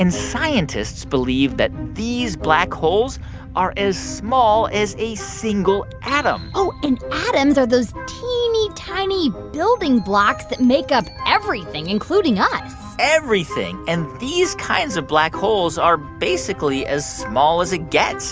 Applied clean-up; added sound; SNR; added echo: none; none; none; none.